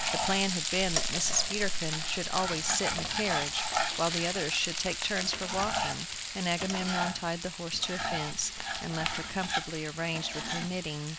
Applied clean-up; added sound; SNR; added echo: none; Frying (food); 0 dB; none.